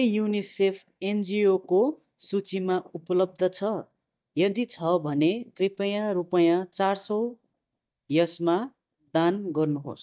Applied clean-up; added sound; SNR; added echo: neural mask model DeepFilterNet 3.